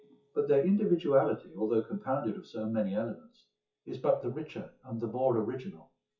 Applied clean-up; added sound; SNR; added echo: classical method WPE with log-MMSE.